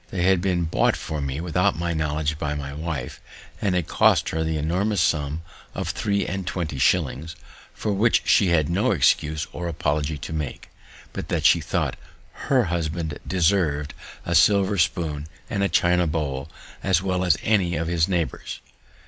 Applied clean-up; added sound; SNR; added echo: none; none; none; none.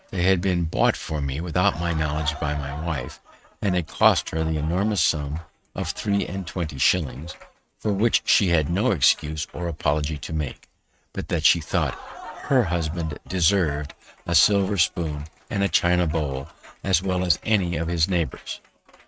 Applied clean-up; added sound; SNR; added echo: neural mask model RNNoise.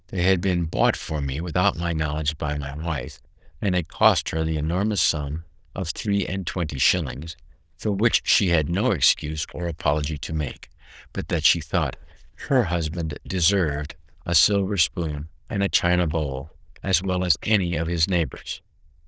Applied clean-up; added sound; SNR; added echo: neural diffusion model UNIVERSE++.